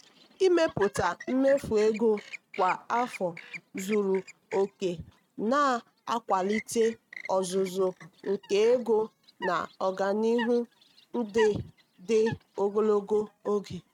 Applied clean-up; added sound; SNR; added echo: neural mask model RNNoise.